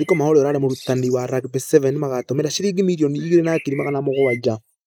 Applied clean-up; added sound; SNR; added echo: neural mask model Resemble Enhance denoiser.